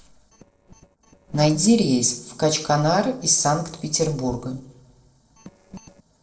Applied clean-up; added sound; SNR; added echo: neural separator model SepFormer DNS4.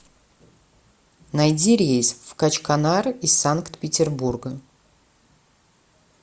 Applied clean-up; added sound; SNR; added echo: none; none; none; none.